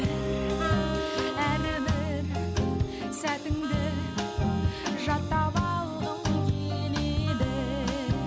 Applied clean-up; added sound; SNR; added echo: none; Vehicle horn, car horn, honking; 13 dB; none.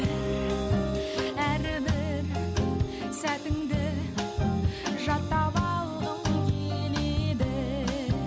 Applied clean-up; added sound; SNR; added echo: none; none; none; none.